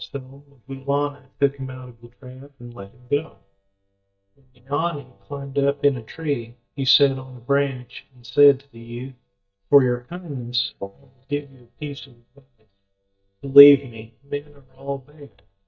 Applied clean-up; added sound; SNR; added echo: neural mask model DeepFilterNet 3.